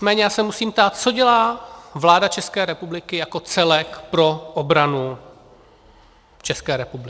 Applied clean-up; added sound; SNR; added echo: none; none; none; none.